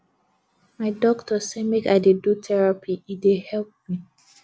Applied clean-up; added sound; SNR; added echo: none; none; none; none.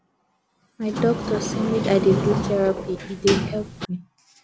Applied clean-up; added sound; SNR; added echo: none; Sliding door; 2 dB; none.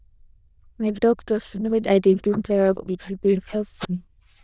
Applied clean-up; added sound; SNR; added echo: neural diffusion model UNIVERSE++.